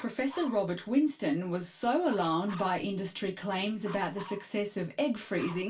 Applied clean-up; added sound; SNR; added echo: none; Dog; 19 dB; reverberation time 0.2 s.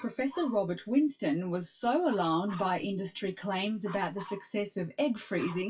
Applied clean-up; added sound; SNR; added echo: classical method WPE with log-MMSE.